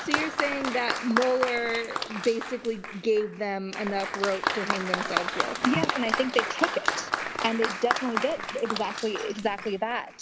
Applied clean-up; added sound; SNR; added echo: none; Applause; 2 dB; none.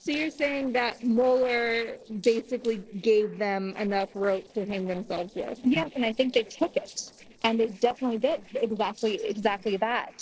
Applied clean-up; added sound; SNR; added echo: neural separator model SepFormer DNS4.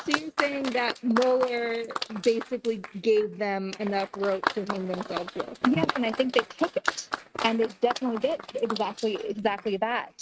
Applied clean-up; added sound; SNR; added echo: neural mask model RNNoise.